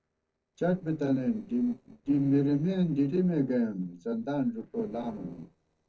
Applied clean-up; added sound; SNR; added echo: neural separator model SepFormer DNS4.